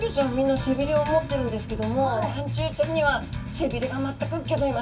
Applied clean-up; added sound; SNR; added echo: none; none; none; reverberation time 0.2 s.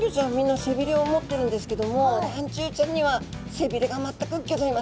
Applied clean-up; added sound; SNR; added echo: none; none; none; none.